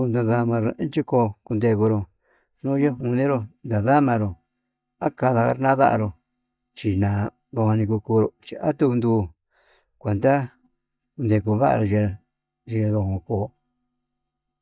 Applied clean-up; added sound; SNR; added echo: neural mask model DeepFilterNet 3.